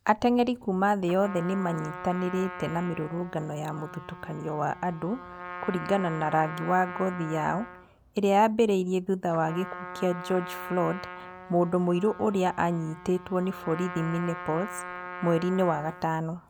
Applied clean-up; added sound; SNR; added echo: none; Trumpet; 13 dB; none.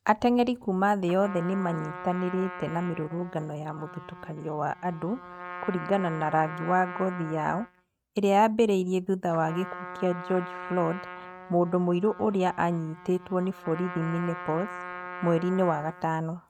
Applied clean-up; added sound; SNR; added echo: neural mask model RNNoise.